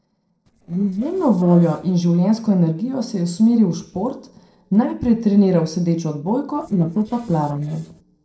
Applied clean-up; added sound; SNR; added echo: neural separator model SepFormer DNS4.